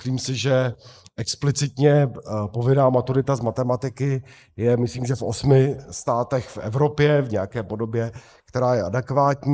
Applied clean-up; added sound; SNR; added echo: neural mask model Resemble Enhance denoiser.